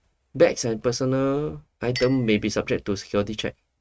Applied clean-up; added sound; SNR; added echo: neural mask model RNNoise.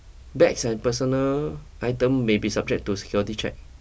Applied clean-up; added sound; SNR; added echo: none; none; none; none.